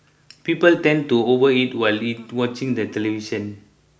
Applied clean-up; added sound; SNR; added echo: none; none; none; none.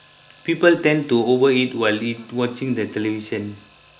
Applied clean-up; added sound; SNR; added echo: none; Alarm / Clock; 17 dB; none.